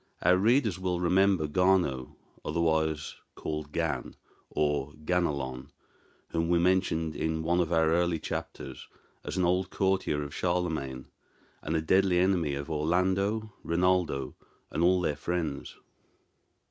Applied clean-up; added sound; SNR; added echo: none; none; none; none.